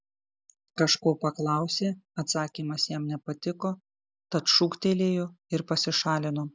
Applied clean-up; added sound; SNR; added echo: none; none; none; none.